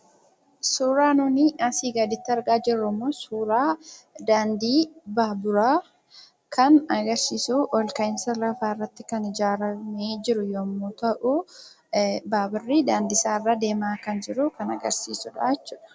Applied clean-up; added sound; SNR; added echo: none; none; none; none.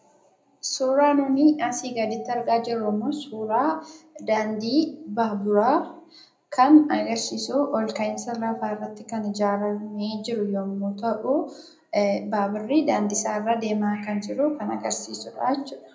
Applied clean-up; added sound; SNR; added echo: none; none; none; reverberation time 0.5 s.